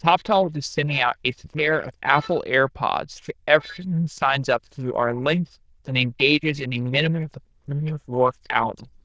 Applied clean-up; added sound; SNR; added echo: neural diffusion model UNIVERSE++.